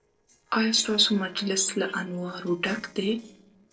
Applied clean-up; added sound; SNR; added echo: neural separator model SepFormer DNS4.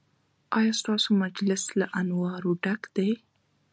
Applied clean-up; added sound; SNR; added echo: none; none; none; none.